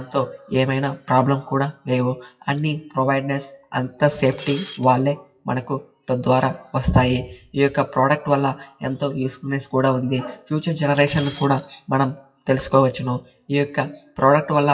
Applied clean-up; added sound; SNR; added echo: classical method WPE with log-MMSE.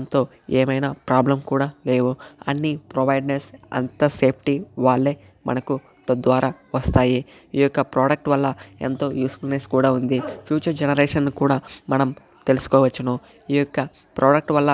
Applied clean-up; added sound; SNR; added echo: none; none; none; none.